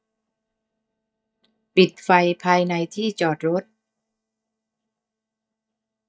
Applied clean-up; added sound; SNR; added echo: neural mask model DeepFilterNet 3.